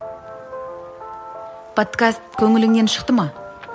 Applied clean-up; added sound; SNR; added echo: none; none; none; none.